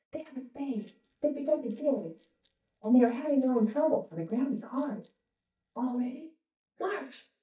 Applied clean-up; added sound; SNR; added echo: neural mask model DeepFilterNet 3.